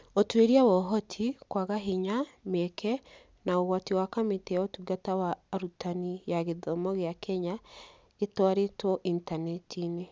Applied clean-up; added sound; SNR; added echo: none; none; none; none.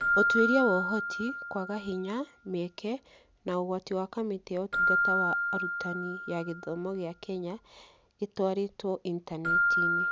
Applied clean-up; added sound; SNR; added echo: none; Keyboard (musical); -1 dB; none.